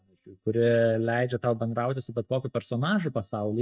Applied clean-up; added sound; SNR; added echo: neural mask model DeepFilterNet 3.